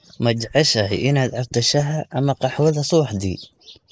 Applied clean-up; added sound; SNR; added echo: neural mask model Resemble Enhance denoiser.